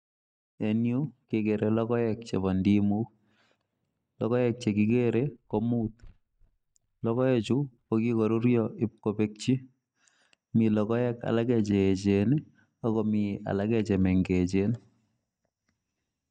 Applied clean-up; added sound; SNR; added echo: neural mask model DeepFilterNet 3.